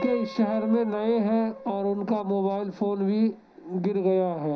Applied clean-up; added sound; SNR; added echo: none; Piano; 15 dB; reverberation time 0.5 s.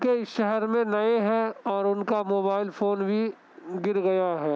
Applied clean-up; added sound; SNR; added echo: none; none; none; none.